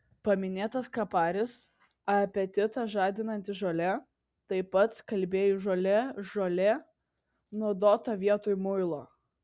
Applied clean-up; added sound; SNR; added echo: none; none; none; none.